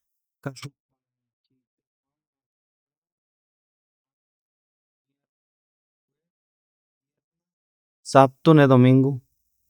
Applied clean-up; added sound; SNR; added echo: neural mask model DeepFilterNet 3.